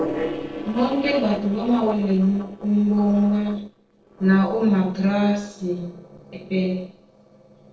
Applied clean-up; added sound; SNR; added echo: neural separator model SepFormer DNS4.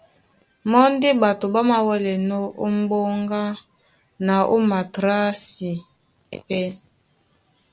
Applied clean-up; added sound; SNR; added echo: none; none; none; none.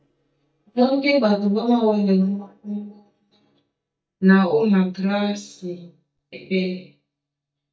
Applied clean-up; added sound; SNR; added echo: neural mask model DeepFilterNet 3.